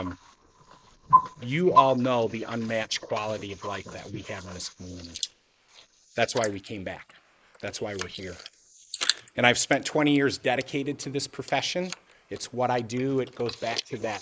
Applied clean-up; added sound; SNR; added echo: neural mask model Resemble Enhance denoiser.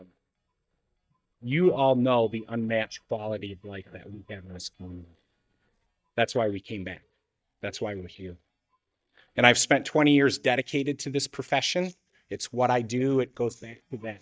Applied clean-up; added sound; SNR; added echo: neural mask model DeepFilterNet 3.